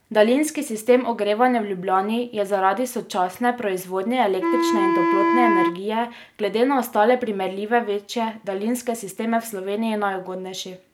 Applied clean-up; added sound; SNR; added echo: none; Wind instrument, woodwind instrument; -1 dB; none.